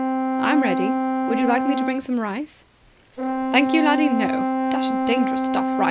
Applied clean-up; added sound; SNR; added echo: none; Brass instrument; -1 dB; none.